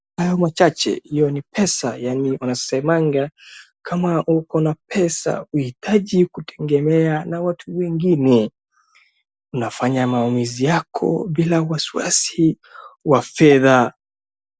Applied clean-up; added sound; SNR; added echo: none; none; none; none.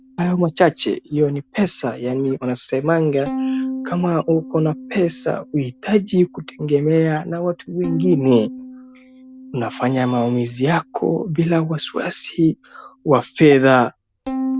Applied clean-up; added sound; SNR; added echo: none; Bowed string instrument; 13 dB; none.